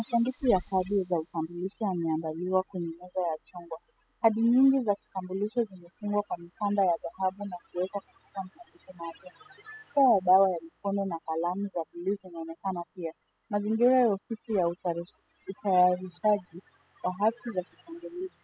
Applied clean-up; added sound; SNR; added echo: classical method spectral subtraction.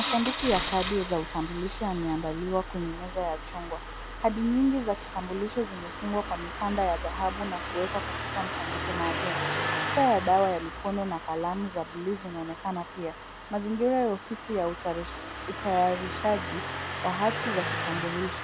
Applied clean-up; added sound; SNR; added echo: none; Engine starting; 5 dB; none.